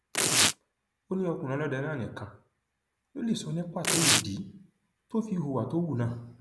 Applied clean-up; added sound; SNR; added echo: none; Tearing; -5 dB; none.